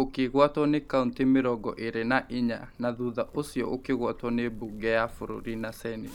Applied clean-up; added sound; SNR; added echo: none; Zipper (clothing); 19 dB; none.